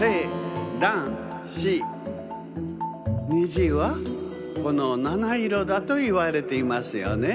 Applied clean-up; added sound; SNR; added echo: none; Keyboard (musical); 15 dB; none.